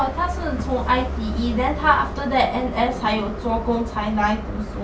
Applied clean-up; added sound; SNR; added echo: none; Train; 12 dB; none.